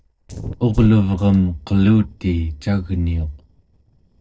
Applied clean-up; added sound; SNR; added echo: neural separator model SepFormer DNS4.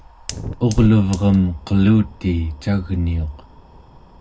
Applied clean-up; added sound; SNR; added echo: none; Fire; 14 dB; reverberation time 0.3 s.